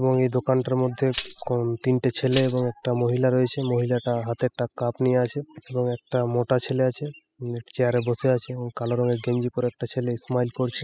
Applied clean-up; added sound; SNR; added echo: classical method spectral subtraction.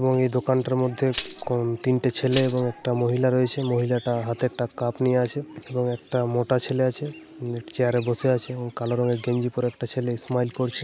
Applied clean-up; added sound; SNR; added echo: none; Tambourine; 13 dB; none.